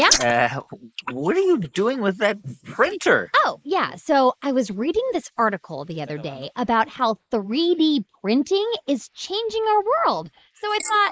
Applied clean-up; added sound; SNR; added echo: neural mask model Resemble Enhance denoiser.